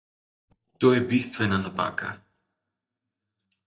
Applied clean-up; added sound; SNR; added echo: neural mask model DeepFilterNet 3.